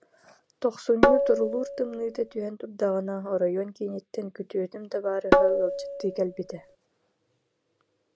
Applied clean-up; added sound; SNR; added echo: none; Tabla; -4 dB; none.